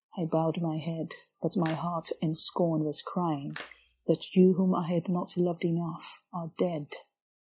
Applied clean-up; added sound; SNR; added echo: classical method log-MMSE.